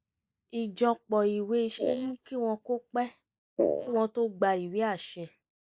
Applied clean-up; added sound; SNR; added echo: neural mask model Resemble Enhance denoiser.